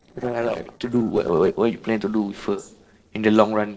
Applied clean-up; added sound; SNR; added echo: neural separator model SepFormer DNS4.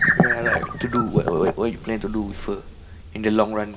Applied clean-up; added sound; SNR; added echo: none; Bird; 4 dB; reverberation time 1.4 s.